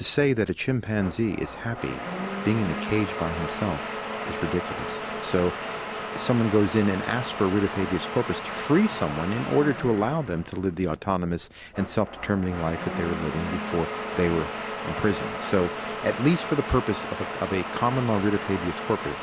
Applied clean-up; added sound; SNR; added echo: none; Domestic sounds, home sounds; 7 dB; none.